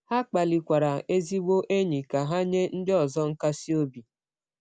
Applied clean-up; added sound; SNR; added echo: none; none; none; none.